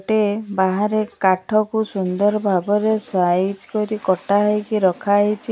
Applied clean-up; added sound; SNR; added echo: none; none; none; none.